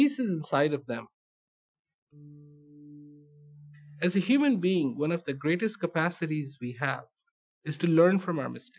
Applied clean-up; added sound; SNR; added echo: classical method Wiener filter.